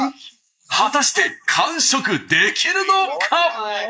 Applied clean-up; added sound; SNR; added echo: neural mask model Resemble Enhance denoiser.